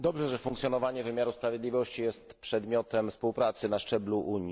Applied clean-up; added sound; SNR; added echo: none; none; none; none.